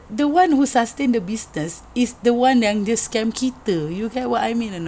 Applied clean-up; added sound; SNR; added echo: none; none; none; none.